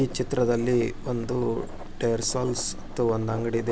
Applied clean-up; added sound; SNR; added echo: none; Writing; 18 dB; none.